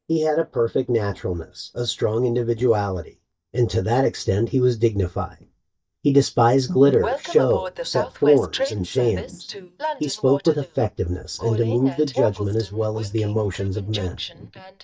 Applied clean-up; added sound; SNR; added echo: neural mask model DeepFilterNet 3.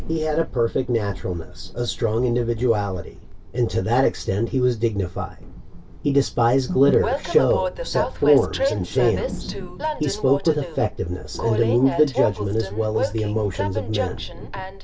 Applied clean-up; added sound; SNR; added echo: none; Train; 7 dB; reverberation time 0.1 s.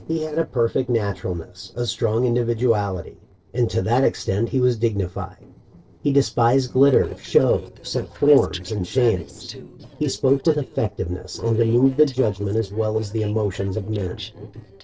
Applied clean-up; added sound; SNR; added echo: neural separator model SepFormer DNS4.